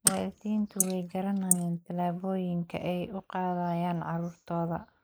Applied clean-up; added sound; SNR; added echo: neural mask model Resemble Enhance denoiser.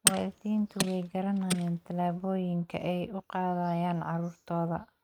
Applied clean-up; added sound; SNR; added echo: neural mask model RNNoise.